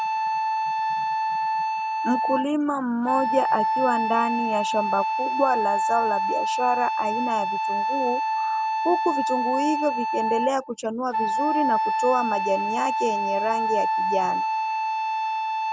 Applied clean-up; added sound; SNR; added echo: none; Wind instrument, woodwind instrument; -2 dB; none.